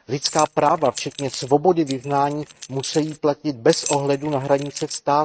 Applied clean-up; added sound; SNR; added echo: neural mask model RNNoise.